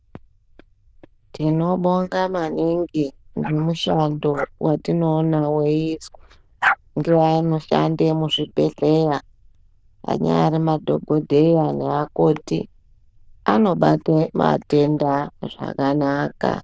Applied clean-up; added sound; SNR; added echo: neural diffusion model UNIVERSE++.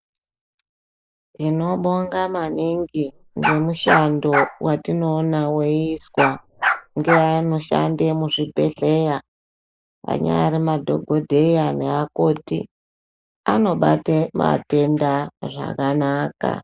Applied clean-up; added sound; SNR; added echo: neural mask model Resemble Enhance denoiser.